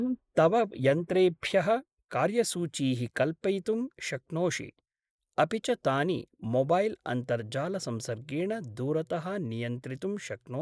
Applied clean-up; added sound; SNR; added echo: neural mask model Resemble Enhance denoiser.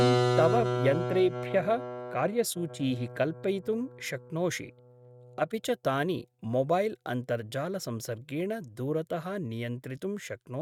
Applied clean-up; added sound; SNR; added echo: neural mask model RNNoise.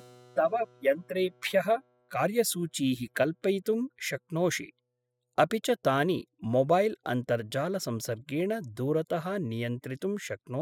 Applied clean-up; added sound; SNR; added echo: classical method spectral subtraction.